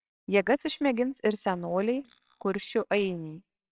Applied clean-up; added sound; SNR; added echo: neural separator model SepFormer WHAMR!.